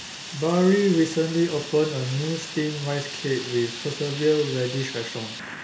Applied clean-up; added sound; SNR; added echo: none; Fire; 11 dB; none.